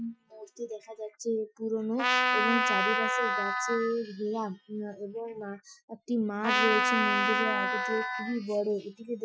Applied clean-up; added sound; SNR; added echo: classical method Wiener filter.